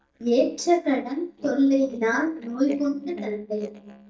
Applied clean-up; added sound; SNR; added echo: neural mask model DeepFilterNet 3.